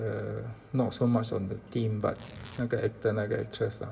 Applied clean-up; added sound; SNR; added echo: none; Tearing; 20 dB; reverberation time 2.6 s.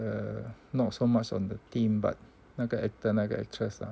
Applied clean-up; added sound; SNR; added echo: none; none; none; none.